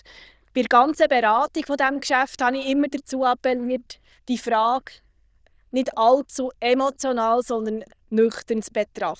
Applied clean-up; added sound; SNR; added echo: neural diffusion model UNIVERSE++.